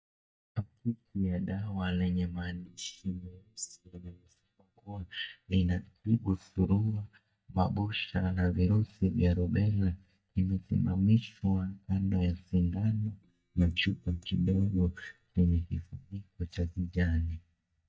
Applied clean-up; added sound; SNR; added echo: neural mask model DeepFilterNet 3.